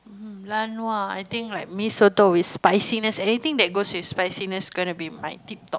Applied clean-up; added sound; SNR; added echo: none; none; none; none.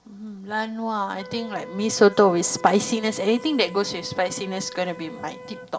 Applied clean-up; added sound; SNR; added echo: none; Wind instrument, woodwind instrument; 18 dB; reverberation time 0.3 s.